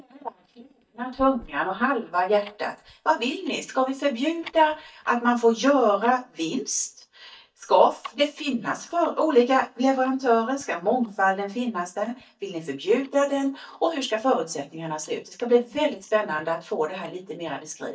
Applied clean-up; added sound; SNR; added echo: neural mask model DeepFilterNet 3.